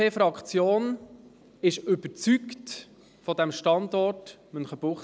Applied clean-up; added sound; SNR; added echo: none; none; none; none.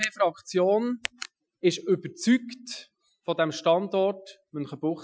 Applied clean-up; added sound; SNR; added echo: classical method Wiener filter.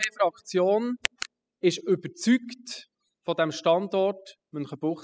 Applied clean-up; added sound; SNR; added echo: classical method spectral subtraction.